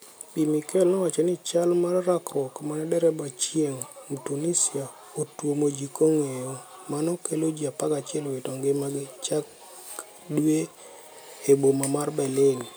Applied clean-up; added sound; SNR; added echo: none; none; none; none.